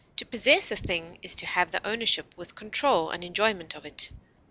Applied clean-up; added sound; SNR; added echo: none; none; none; none.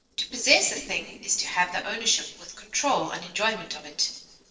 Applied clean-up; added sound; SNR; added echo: neural separator model SepFormer DNS4.